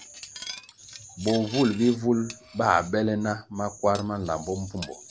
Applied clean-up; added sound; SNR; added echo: none; Cutlery, silverware; 17 dB; none.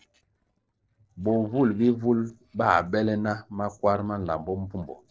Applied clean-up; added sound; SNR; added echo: neural separator model SepFormer DNS4.